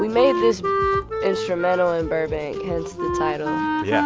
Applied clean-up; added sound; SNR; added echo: none; Wind instrument, woodwind instrument; 2 dB; none.